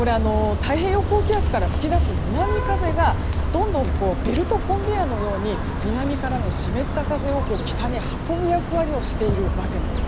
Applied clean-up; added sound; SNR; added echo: none; Vehicle horn, car horn, honking; -1 dB; none.